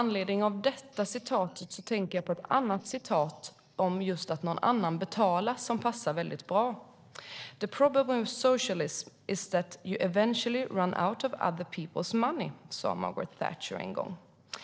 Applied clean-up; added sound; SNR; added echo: neural separator model SepFormer DNS4.